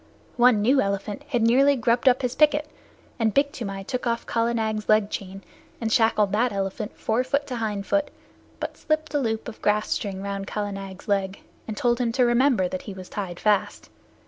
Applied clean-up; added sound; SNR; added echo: none; none; none; none.